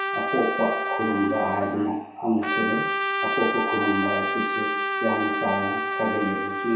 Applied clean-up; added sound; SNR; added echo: none; Trumpet; 0 dB; reverberation time 0.7 s.